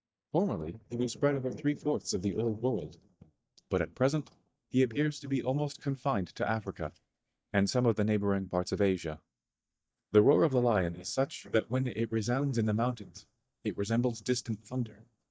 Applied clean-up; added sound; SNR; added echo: neural mask model DeepFilterNet 3.